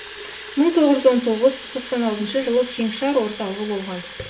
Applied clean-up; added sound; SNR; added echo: none; Fill (with liquid) / Water tap, faucet; 13 dB; reverberation time 0.4 s.